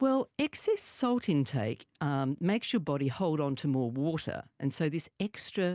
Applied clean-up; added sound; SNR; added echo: none; none; none; none.